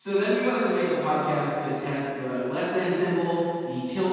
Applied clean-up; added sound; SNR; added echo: none; none; none; reverberation time 2.1 s.